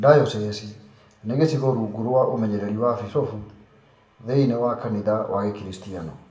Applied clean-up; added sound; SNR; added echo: none; none; none; reverberation time 0.5 s.